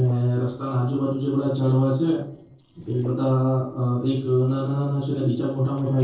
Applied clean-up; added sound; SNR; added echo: neural separator model SepFormer DNS4.